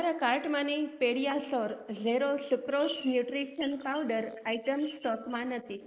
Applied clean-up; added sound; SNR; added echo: neural mask model Resemble Enhance denoiser.